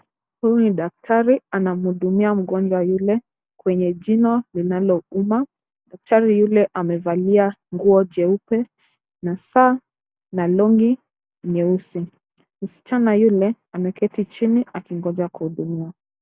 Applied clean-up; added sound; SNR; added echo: none; none; none; none.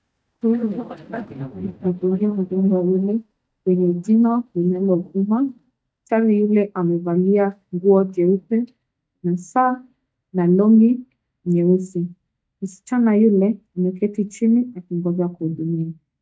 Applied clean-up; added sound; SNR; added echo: neural mask model DeepFilterNet 3.